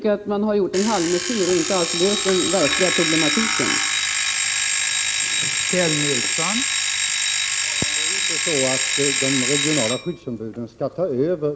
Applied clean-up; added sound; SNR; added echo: none; Alarm; -2 dB; none.